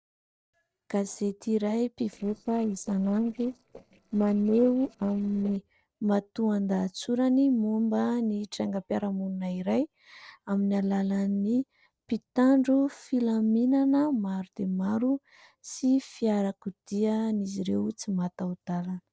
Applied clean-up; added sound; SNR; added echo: neural separator model SepFormer DNS4.